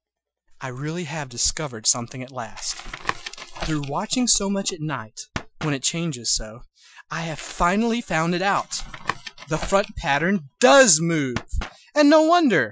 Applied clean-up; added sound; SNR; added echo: classical method Wiener filter.